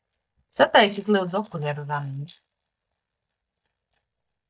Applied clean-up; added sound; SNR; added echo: neural mask model DeepFilterNet 3.